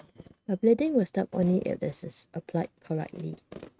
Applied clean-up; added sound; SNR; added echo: neural mask model RNNoise.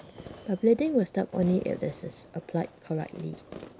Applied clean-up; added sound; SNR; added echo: none; Fireworks; 17 dB; none.